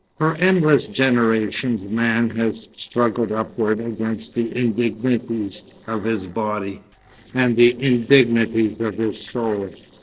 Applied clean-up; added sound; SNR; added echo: neural separator model SepFormer DNS4.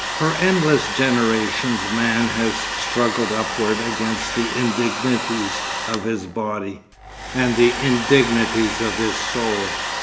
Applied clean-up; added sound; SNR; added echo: none; Domestic sounds, home sounds; 5 dB; none.